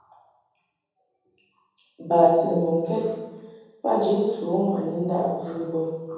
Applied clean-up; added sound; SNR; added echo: none; none; none; reverberation time 1.3 s.